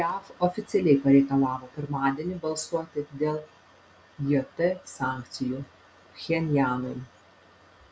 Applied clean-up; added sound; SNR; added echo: none; none; none; none.